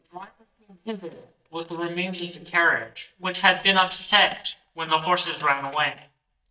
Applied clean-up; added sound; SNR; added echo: neural mask model DeepFilterNet 3.